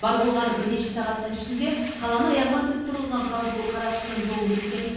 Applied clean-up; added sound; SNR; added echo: none; Rattle; 12 dB; reverberation time 1.3 s.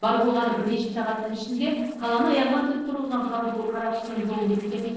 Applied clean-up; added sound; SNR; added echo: neural separator model SepFormer DNS4.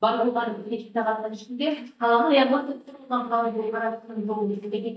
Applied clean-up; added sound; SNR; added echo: neural mask model DeepFilterNet 3.